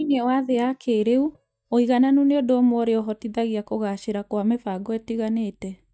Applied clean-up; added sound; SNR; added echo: neural mask model DeepFilterNet 3.